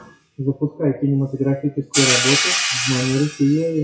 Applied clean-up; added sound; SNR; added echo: classical method WPE with log-MMSE.